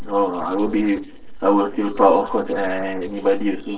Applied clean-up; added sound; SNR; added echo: neural separator model SepFormer DNS4.